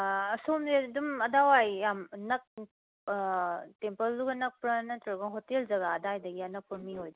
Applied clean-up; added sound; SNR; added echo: none; none; none; none.